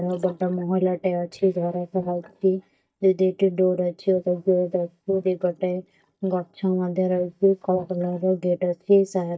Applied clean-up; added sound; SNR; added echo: neural mask model DeepFilterNet 3.